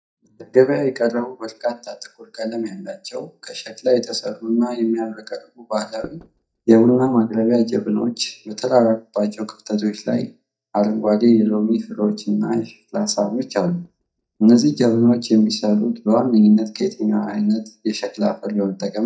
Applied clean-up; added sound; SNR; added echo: neural mask model DeepFilterNet 3.